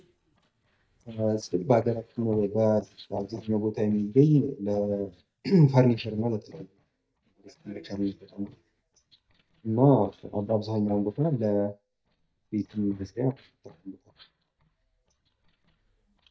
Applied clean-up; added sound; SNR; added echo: neural mask model DeepFilterNet 3.